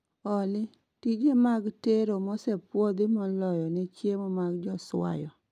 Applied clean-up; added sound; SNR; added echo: none; none; none; none.